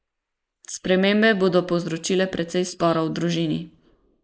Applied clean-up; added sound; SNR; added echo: neural mask model Resemble Enhance denoiser.